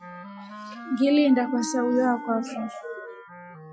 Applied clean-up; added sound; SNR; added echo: classical method Wiener filter.